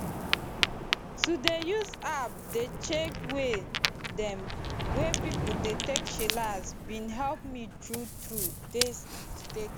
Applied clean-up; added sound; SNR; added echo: none; Ocean; -1 dB; none.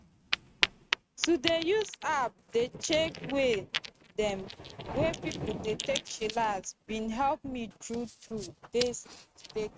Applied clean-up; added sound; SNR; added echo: neural mask model RNNoise.